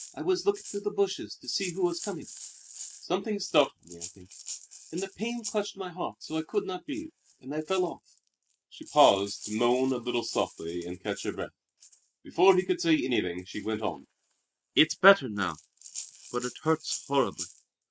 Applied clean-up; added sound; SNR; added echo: neural mask model RNNoise.